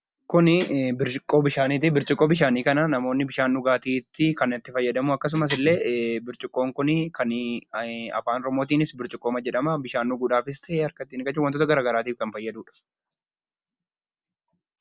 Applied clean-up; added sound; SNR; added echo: none; none; none; none.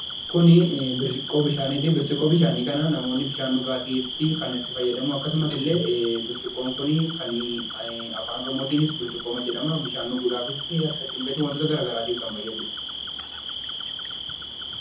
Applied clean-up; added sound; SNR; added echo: none; Cricket; 8 dB; reverberation time 0.5 s.